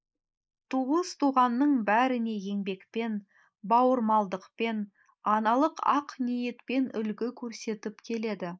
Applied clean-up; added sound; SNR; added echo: neural mask model Resemble Enhance denoiser.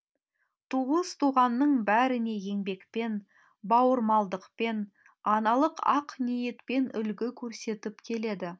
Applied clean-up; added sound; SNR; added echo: none; none; none; none.